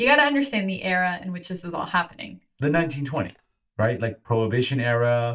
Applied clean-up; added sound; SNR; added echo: neural mask model DeepFilterNet 3.